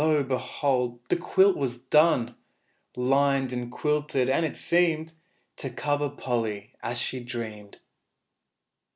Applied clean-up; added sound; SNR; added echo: none; none; none; none.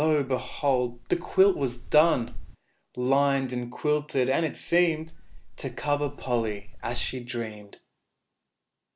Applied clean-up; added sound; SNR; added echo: none; Wind; 11 dB; none.